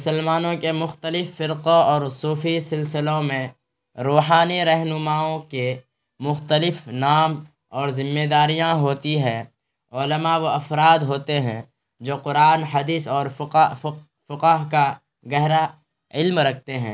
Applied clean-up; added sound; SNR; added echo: none; none; none; none.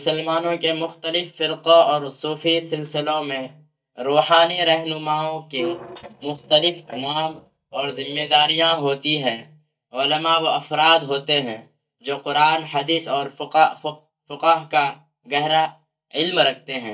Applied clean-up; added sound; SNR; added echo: neural mask model DeepFilterNet 3.